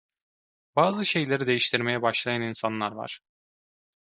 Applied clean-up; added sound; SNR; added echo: neural mask model Resemble Enhance denoiser.